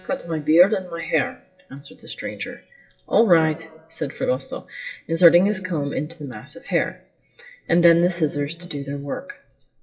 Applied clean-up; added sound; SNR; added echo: classical method WPE with log-MMSE.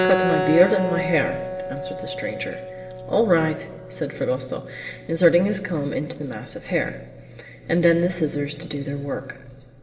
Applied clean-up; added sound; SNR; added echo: none; Keyboard (musical); 7 dB; reverberation time 2.9 s.